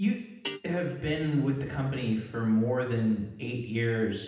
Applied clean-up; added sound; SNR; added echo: none; Guitar; 19 dB; reverberation time 0.9 s.